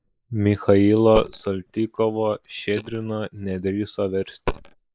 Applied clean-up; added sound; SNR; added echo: neural mask model Resemble Enhance denoiser.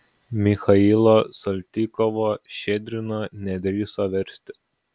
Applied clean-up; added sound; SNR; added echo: none; none; none; none.